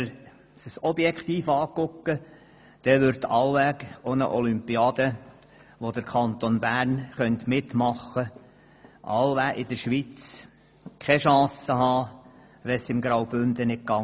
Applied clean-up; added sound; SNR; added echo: none; none; none; none.